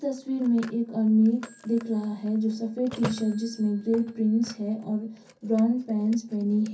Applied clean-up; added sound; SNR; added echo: none; Telephone; 18 dB; reverberation time 0.3 s.